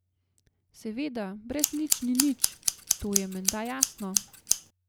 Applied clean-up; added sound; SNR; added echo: none; Scissors; -4 dB; none.